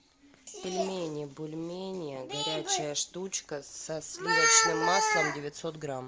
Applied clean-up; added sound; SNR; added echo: none; none; none; none.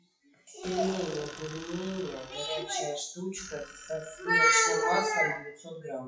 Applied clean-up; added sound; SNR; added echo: classical method WPE with log-MMSE.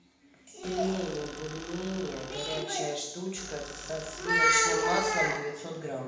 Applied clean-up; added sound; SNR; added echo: none; Tools; 13 dB; reverberation time 0.9 s.